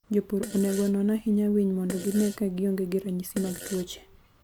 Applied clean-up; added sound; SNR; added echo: none; Fart; 16 dB; none.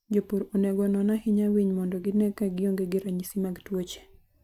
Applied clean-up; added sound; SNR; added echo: none; none; none; none.